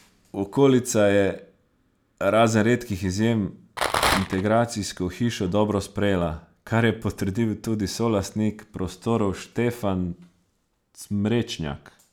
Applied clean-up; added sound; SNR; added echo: none; Rattle; 0 dB; none.